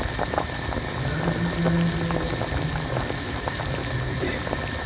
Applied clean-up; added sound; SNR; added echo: none; Boiling; -2 dB; reverberation time 2.0 s.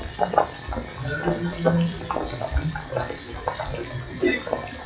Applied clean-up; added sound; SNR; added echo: classical method WPE with log-MMSE.